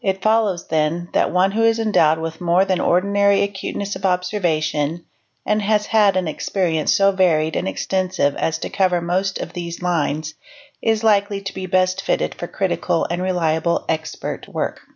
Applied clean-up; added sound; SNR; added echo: none; none; none; none.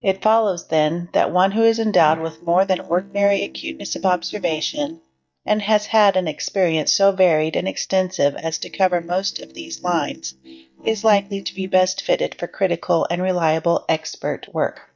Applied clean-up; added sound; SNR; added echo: neural mask model DeepFilterNet 3.